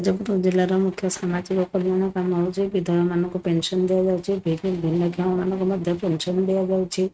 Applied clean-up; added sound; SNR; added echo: neural mask model RNNoise.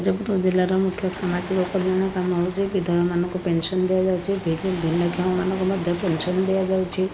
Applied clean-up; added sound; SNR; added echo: none; Waves, surf; 14 dB; none.